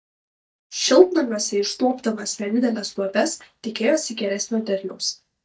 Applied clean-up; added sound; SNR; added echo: neural mask model DeepFilterNet 3.